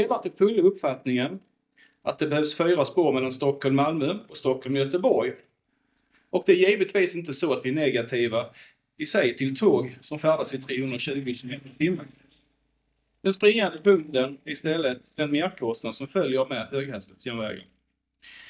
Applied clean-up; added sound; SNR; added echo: neural mask model DeepFilterNet 3.